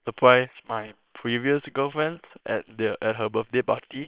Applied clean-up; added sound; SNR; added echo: neural separator model SepFormer WHAM!.